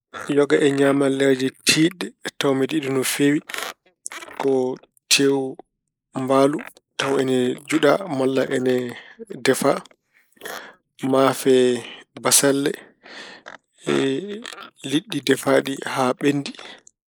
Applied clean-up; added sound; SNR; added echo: neural mask model Resemble Enhance denoiser.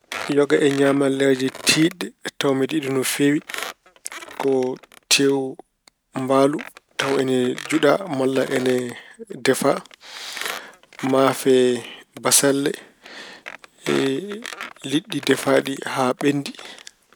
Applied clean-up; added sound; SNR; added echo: none; Squeak; 16 dB; none.